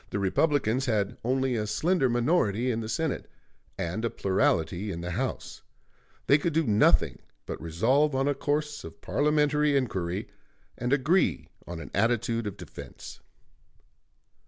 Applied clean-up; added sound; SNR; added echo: none; none; none; none.